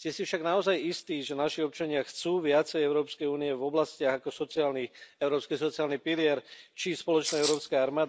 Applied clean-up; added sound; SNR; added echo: none; Rattle (instrument); 5 dB; none.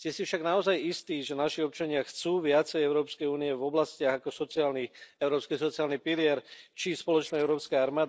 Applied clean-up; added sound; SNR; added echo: neural separator model SepFormer DNS4.